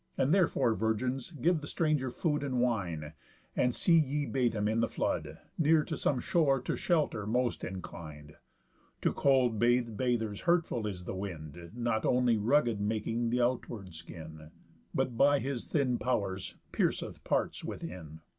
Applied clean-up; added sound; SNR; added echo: none; none; none; none.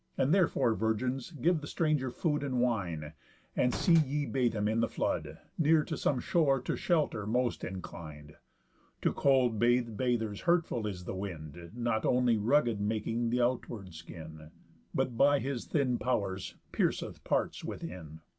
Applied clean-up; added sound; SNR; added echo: none; Slam; 9 dB; none.